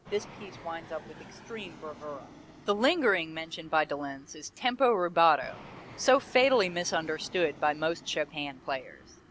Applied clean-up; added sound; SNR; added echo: none; Fixed-wing aircraft, airplane; 20 dB; none.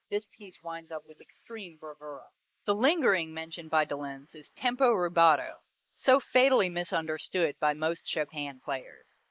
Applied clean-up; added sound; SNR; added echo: neural mask model Resemble Enhance denoiser.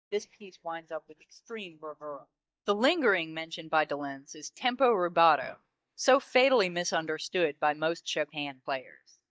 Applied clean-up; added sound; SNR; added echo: neural mask model DeepFilterNet 3.